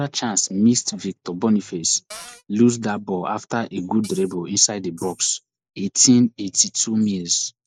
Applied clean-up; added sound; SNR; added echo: neural mask model Resemble Enhance denoiser.